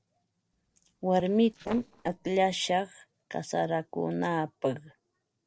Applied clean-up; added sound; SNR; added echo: neural separator model SepFormer DNS4.